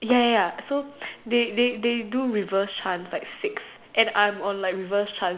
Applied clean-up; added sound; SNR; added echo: none; none; none; none.